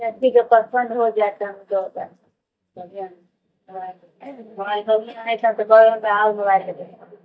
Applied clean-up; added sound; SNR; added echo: neural mask model DeepFilterNet 3.